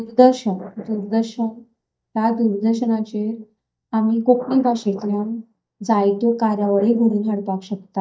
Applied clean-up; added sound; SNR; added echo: neural mask model DeepFilterNet 3.